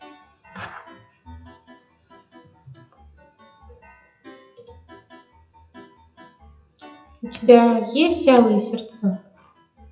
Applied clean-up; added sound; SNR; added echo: classical method WPE with log-MMSE.